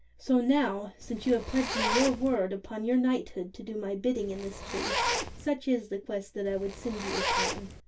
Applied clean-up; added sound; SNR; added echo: none; Zipper (clothing); 3 dB; reverberation time 0.1 s.